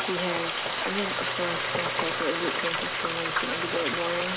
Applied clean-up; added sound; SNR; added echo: none; Frying (food); -2 dB; none.